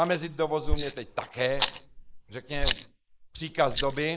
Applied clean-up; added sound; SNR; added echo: neural mask model Resemble Enhance denoiser.